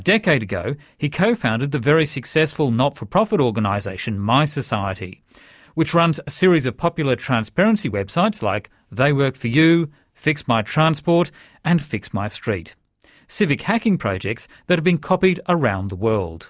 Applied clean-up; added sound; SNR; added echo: none; none; none; none.